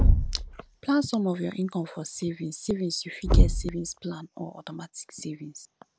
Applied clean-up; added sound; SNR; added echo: none; Thump, thud; -4 dB; none.